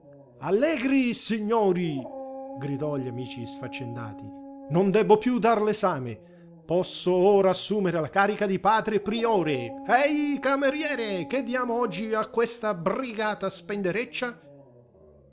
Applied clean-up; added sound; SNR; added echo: none; Dog; 17 dB; none.